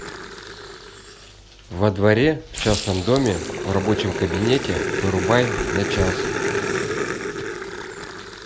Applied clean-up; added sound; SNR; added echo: none; Growling; 4 dB; none.